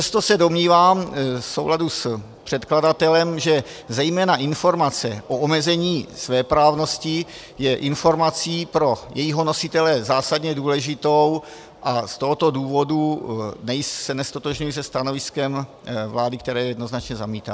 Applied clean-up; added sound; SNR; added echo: none; none; none; none.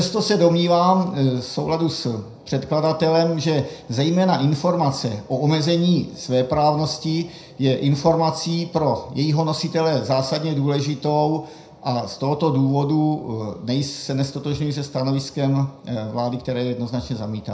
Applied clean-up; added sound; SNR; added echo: none; none; none; reverberation time 0.5 s.